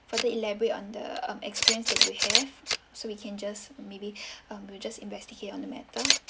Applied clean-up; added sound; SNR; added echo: none; Camera; -3 dB; none.